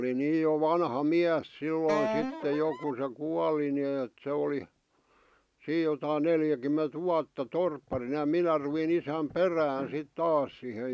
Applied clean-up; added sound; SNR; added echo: none; Wind instrument, woodwind instrument; 6 dB; none.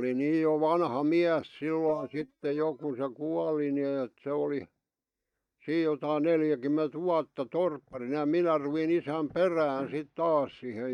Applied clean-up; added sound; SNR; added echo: neural mask model DeepFilterNet 3.